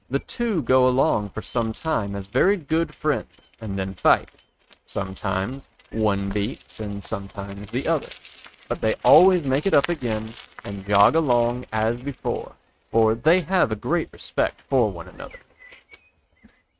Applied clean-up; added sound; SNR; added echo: neural mask model RNNoise.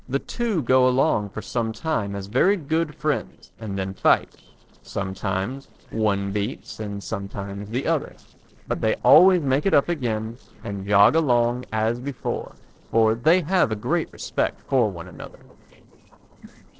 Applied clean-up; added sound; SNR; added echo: neural separator model SepFormer DNS4.